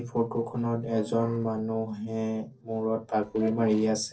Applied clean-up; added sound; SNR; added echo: neural separator model SepFormer DNS4.